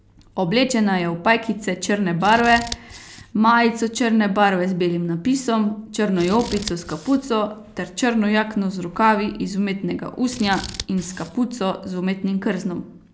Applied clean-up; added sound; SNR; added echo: none; Scissors; 14 dB; none.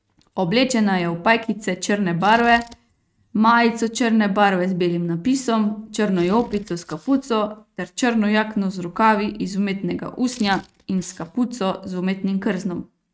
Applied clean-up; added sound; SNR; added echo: neural mask model RNNoise.